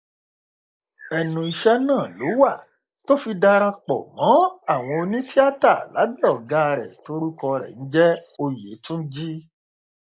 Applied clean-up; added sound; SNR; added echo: neural mask model Resemble Enhance denoiser.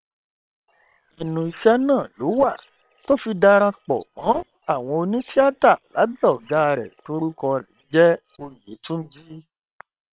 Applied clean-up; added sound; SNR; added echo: neural separator model SepFormer WHAM!.